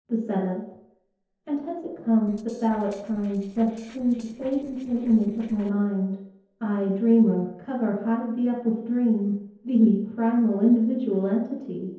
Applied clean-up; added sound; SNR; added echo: neural separator model SepFormer DNS4.